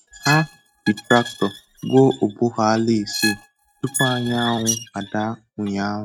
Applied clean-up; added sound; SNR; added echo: neural mask model RNNoise.